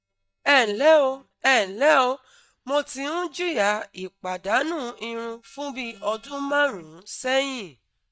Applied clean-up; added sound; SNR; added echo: neural mask model DeepFilterNet 3.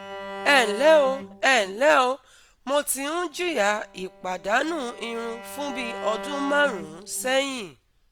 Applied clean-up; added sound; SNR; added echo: none; Bowed string instrument; 15 dB; none.